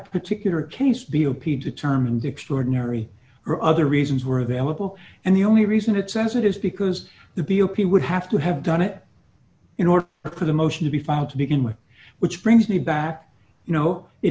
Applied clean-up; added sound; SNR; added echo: none; none; none; none.